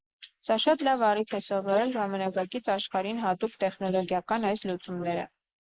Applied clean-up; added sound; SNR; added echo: neural mask model Resemble Enhance denoiser.